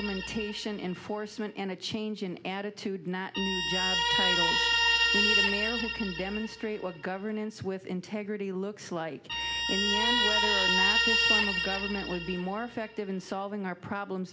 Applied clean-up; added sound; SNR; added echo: none; Guitar; -4 dB; none.